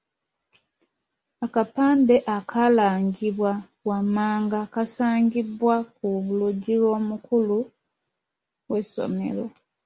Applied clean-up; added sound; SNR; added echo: none; none; none; none.